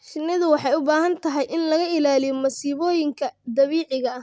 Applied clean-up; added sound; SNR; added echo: none; none; none; none.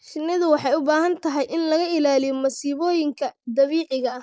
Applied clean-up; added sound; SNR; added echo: neural mask model Resemble Enhance denoiser.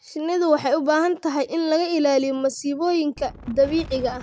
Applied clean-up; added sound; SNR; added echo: none; Wind; 15 dB; none.